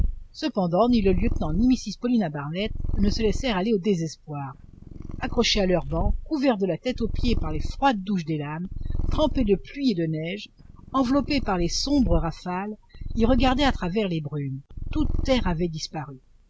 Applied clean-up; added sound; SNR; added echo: none; Purr; 4 dB; none.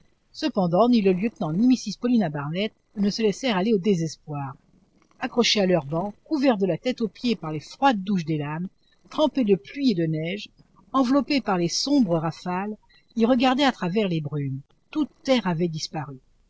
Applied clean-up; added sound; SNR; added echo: neural separator model SepFormer DNS4.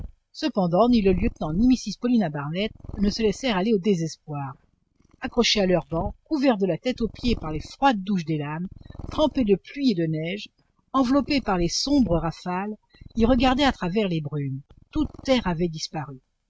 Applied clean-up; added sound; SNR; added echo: neural mask model RNNoise.